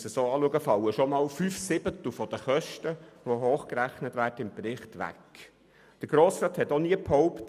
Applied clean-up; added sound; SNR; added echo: none; none; none; none.